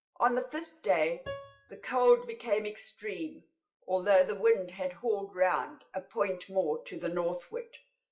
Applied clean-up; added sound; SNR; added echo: classical method WPE with log-MMSE.